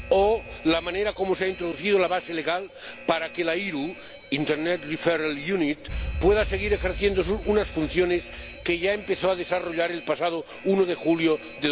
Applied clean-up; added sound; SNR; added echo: none; Alarm; 12 dB; none.